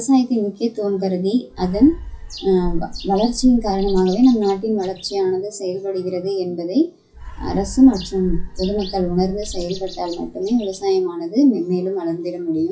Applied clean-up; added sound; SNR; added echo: classical method WPE with log-MMSE.